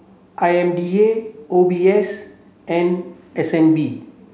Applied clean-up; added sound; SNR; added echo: none; none; none; none.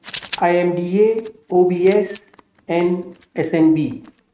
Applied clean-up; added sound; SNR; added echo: neural mask model RNNoise.